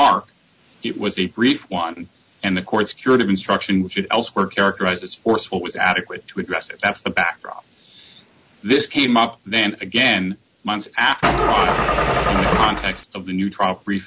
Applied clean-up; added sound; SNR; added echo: none; Engine starting / Car; -2 dB; none.